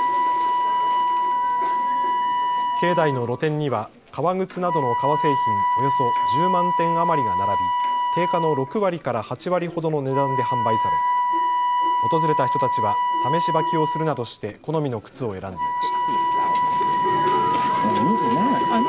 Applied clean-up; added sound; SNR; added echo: none; Wind instrument, woodwind instrument; -4 dB; none.